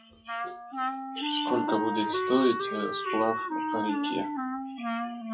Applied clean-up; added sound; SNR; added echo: classical method WPE with log-MMSE.